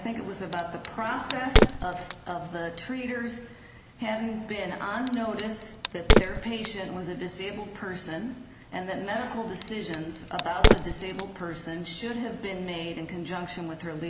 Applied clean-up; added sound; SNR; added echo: none; Crack; -4 dB; none.